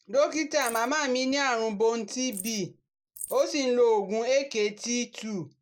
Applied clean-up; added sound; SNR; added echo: neural mask model Resemble Enhance denoiser.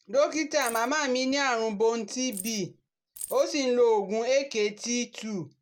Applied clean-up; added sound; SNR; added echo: none; Keys jangling; 14 dB; none.